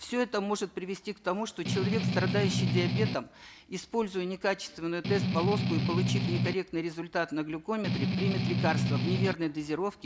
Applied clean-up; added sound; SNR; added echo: none; Strum; -4 dB; none.